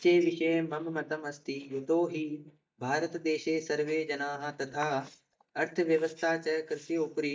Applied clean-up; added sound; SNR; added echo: neural mask model DeepFilterNet 3.